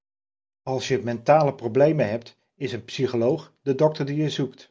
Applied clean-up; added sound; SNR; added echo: none; none; none; none.